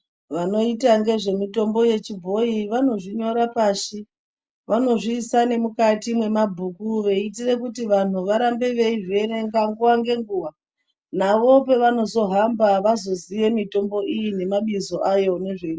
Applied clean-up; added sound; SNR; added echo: none; none; none; none.